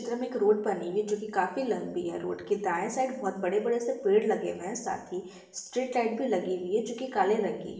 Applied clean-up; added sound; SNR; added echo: none; none; none; reverberation time 0.7 s.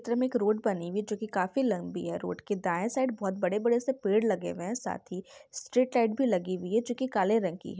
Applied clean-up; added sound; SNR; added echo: none; none; none; none.